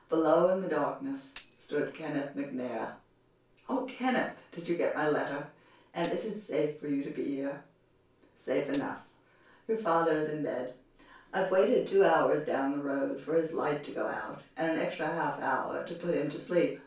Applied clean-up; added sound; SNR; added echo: none; Tambourine; 9 dB; reverberation time 0.3 s.